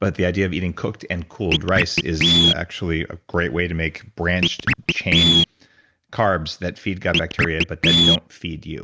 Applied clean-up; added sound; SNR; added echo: none; Scratching (performance technique); -2 dB; none.